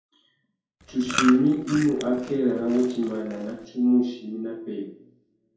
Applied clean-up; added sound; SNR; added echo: none; Chewing, mastication; 10 dB; reverberation time 2.3 s.